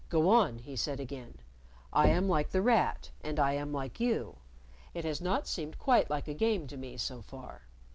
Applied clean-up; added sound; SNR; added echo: none; Knock; 7 dB; none.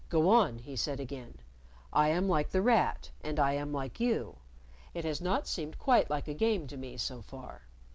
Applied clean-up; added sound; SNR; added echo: none; none; none; none.